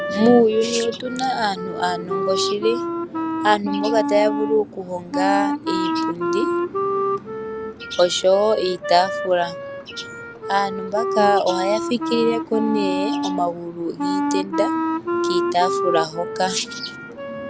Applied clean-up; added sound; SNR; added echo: none; Wind instrument, woodwind instrument; 3 dB; none.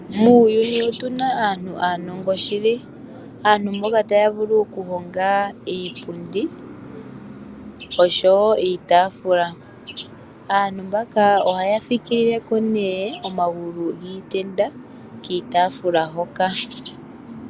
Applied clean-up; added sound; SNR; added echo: none; none; none; none.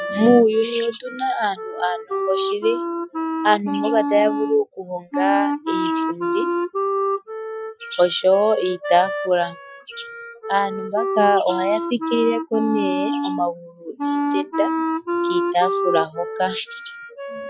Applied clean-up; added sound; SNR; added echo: classical method Wiener filter.